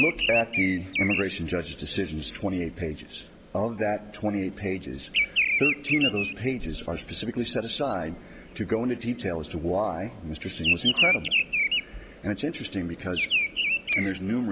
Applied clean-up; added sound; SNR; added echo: none; Bird vocalization, bird call, bird song; 1 dB; none.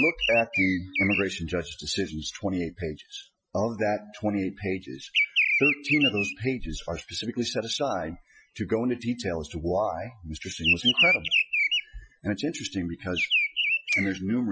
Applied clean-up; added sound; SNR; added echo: classical method Wiener filter.